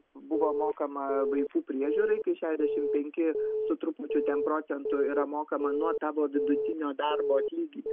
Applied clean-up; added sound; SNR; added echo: none; Alarm / Keyboard (musical); 2 dB; none.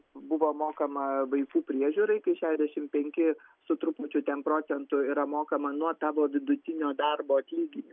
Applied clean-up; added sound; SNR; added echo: none; none; none; none.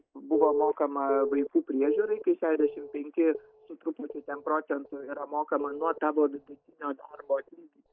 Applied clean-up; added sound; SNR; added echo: neural mask model DeepFilterNet 3.